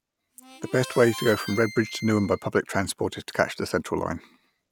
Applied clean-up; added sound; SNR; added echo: none; Harmonica; 14 dB; none.